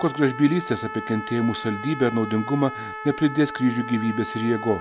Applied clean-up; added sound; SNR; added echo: none; Trumpet; 11 dB; none.